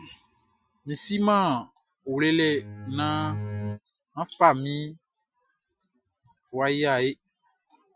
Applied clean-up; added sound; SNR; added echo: classical method Wiener filter.